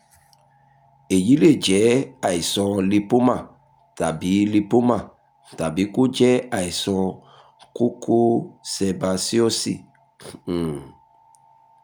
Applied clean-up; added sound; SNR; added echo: none; none; none; none.